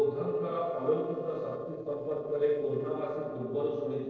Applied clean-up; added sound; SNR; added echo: neural separator model SepFormer DNS4.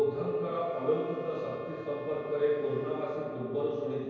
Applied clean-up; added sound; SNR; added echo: none; Wind instrument, woodwind instrument; 19 dB; reverberation time 2.2 s.